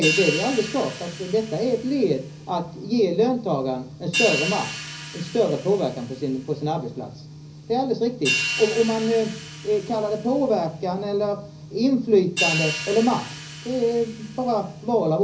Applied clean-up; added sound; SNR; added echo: none; Hi-hat; 9 dB; reverberation time 0.5 s.